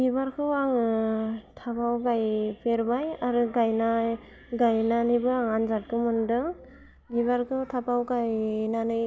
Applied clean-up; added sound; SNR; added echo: none; none; none; none.